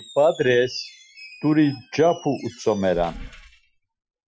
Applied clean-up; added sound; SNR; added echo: classical method Wiener filter.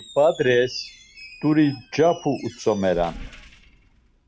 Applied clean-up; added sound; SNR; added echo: none; Squeak; 19 dB; none.